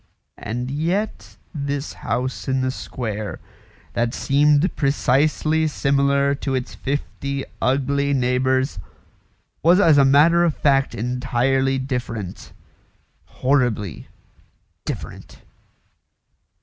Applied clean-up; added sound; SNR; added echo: none; none; none; none.